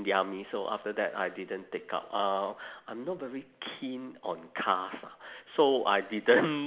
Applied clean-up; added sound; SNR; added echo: none; none; none; none.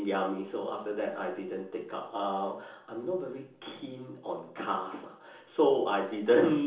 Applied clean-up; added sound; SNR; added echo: none; none; none; reverberation time 0.6 s.